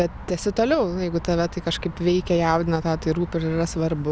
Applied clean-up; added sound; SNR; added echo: none; none; none; none.